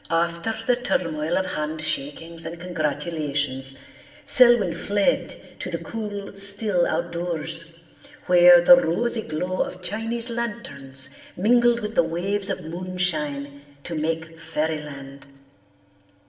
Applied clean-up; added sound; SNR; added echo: none; none; none; reverberation time 1.1 s.